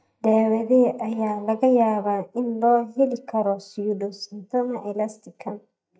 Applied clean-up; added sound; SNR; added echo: neural mask model DeepFilterNet 3.